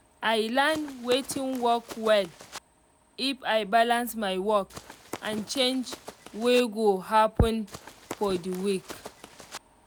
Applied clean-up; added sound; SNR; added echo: none; Run; 16 dB; none.